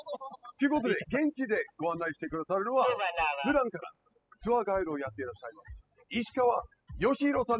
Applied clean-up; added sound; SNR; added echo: classical method spectral subtraction.